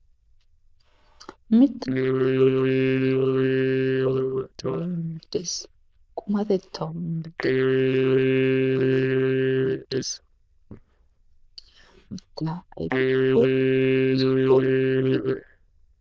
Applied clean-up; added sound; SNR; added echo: neural diffusion model UNIVERSE++.